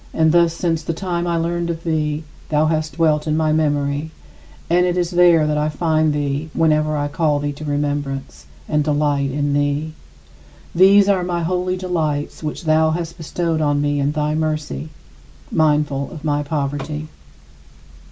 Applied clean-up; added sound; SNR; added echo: none; none; none; none.